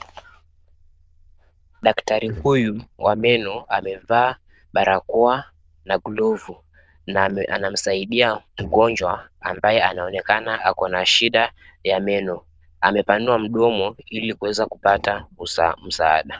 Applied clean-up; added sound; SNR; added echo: neural diffusion model UNIVERSE++.